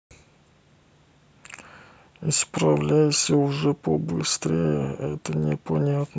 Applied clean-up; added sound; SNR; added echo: none; none; none; none.